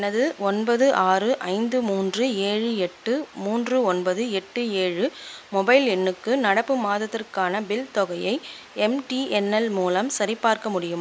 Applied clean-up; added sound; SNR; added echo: none; none; none; none.